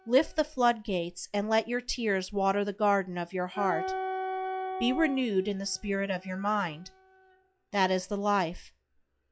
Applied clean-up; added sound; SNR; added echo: classical method log-MMSE.